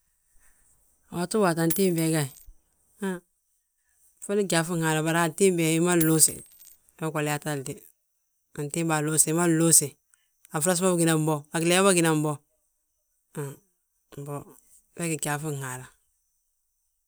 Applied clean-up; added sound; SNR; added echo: none; Coin (dropping); 14 dB; none.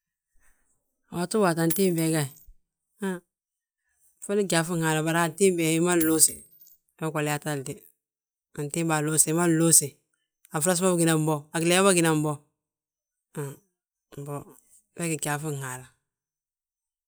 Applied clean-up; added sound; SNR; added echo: classical method log-MMSE.